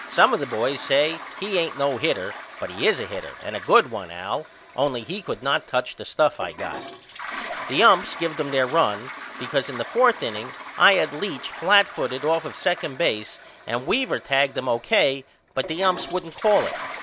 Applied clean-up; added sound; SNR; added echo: none; Toilet flush; 13 dB; none.